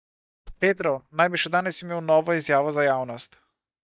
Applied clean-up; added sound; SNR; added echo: neural mask model DeepFilterNet 3.